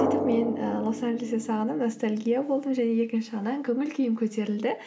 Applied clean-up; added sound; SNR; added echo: none; Drum; 8 dB; none.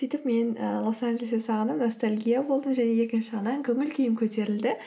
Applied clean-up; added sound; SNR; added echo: none; none; none; none.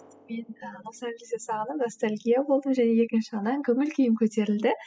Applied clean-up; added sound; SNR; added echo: classical method spectral subtraction.